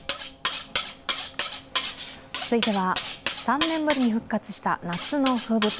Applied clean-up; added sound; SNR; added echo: none; Cutlery, silverware; 3 dB; none.